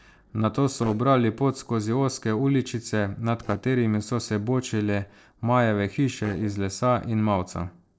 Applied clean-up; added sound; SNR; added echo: neural separator model SepFormer DNS4.